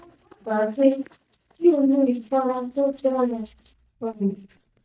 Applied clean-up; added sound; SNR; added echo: neural mask model DeepFilterNet 3.